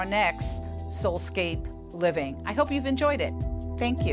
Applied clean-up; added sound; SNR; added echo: none; none; none; none.